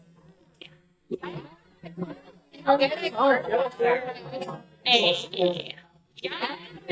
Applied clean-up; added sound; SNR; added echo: neural mask model DeepFilterNet 3.